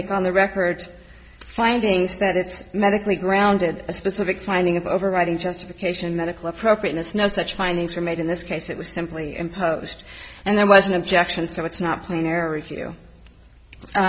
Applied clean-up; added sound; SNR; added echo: none; none; none; none.